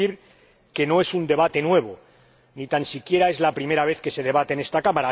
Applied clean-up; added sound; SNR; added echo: none; none; none; none.